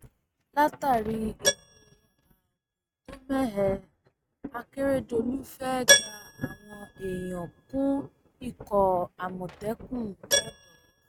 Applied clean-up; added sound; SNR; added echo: neural mask model RNNoise.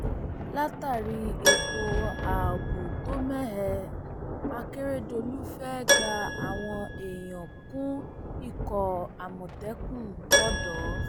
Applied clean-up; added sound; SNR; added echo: none; Keyboard (musical) + Thunder; -4 dB; none.